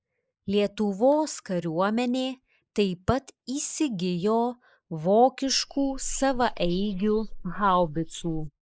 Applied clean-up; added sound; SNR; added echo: neural mask model Resemble Enhance denoiser.